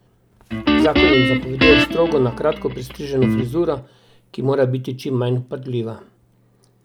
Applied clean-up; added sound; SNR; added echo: none; Guitar; -2 dB; none.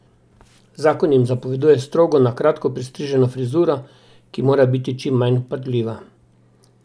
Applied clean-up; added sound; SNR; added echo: none; none; none; none.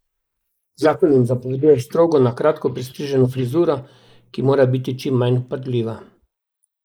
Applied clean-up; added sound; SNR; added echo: neural mask model Resemble Enhance denoiser.